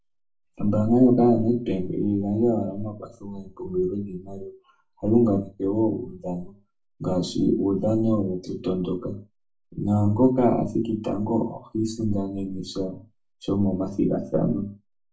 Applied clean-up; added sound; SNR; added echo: none; none; none; reverberation time 0.2 s.